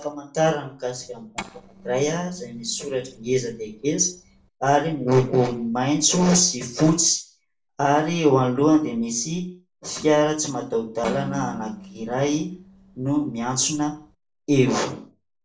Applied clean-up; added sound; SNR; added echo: neural separator model SepFormer DNS4.